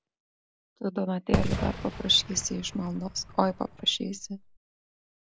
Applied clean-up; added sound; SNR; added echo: none; Fireworks; 3 dB; none.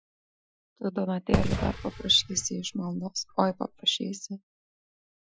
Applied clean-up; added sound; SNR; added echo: classical method Wiener filter.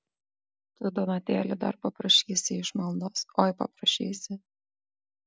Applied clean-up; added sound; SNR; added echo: none; none; none; none.